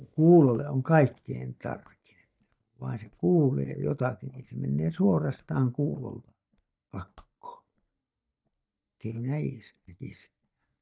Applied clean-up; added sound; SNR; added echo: neural mask model DeepFilterNet 3.